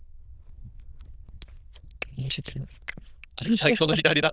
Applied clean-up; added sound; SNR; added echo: neural diffusion model UNIVERSE++.